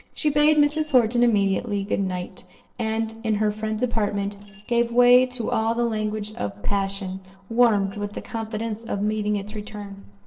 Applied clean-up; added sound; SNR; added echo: neural separator model SepFormer DNS4.